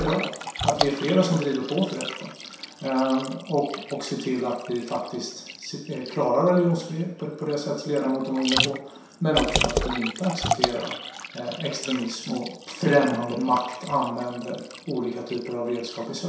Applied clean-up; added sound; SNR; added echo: none; Liquid; 6 dB; reverberation time 0.7 s.